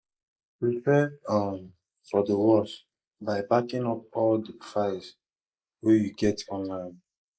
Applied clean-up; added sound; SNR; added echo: neural mask model Resemble Enhance denoiser.